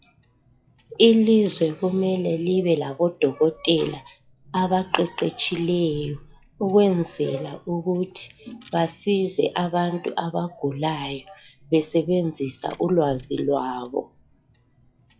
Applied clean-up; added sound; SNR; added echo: classical method log-MMSE.